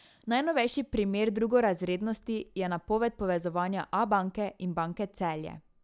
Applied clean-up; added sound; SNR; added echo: none; none; none; none.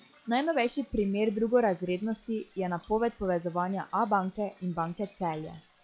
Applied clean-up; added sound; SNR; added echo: classical method log-MMSE.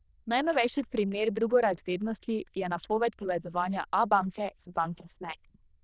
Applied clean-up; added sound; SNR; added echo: neural diffusion model UNIVERSE++.